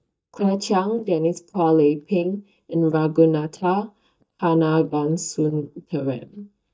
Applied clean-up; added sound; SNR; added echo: neural mask model DeepFilterNet 3.